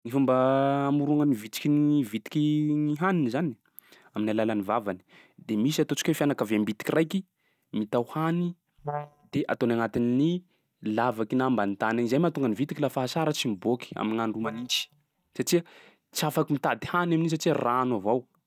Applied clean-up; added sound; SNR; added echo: neural mask model DeepFilterNet 3.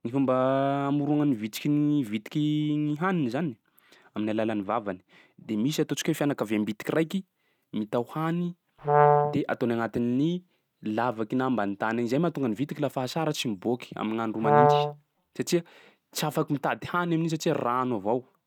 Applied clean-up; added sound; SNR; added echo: neural mask model RNNoise.